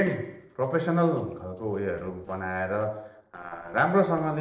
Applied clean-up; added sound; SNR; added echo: neural separator model SepFormer DNS4.